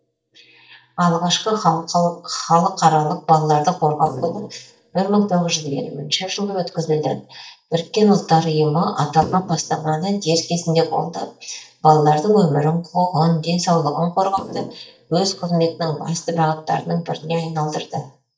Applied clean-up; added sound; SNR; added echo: neural mask model DeepFilterNet 3.